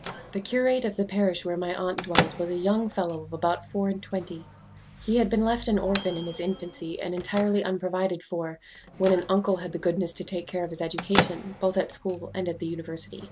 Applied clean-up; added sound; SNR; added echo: none; Microwave oven / Bell; 8 dB; none.